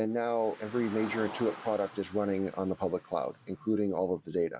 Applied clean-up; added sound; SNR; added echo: none; Car; 17 dB; none.